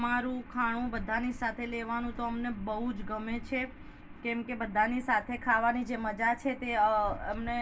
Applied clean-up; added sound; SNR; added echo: none; none; none; reverberation time 0.1 s.